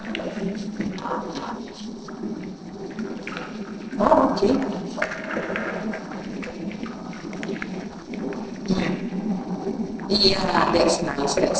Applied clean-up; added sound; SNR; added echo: neural separator model SepFormer DNS4.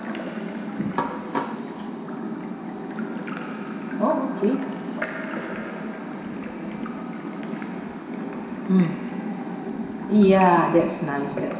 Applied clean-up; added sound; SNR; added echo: none; Drip / Trickle, dribble / Splash, splatter; 15 dB; reverberation time 0.7 s.